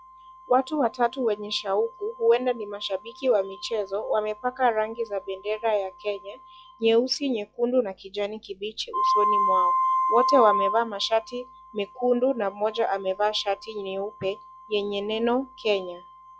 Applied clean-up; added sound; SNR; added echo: classical method log-MMSE.